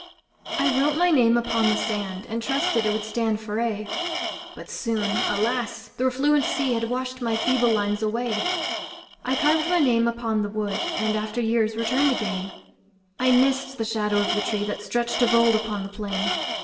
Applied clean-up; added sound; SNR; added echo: none; Tools; 6 dB; reverberation time 1.1 s.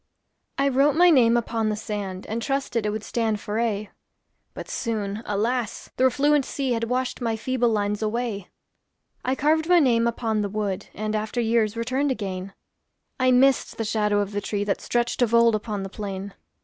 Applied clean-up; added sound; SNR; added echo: none; none; none; none.